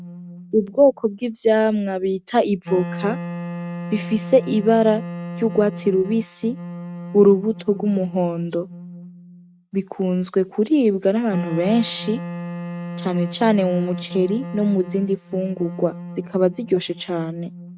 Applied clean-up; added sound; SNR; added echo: neural mask model RNNoise.